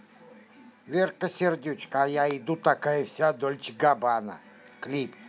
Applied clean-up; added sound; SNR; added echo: none; none; none; none.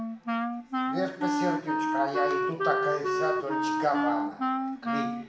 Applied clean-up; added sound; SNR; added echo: none; Wind instrument, woodwind instrument; -4 dB; reverberation time 0.8 s.